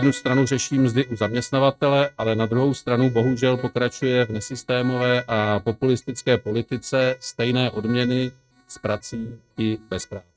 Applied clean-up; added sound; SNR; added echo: neural mask model RNNoise.